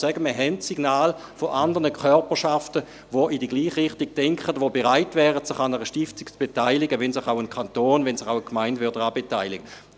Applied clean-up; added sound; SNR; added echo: none; none; none; none.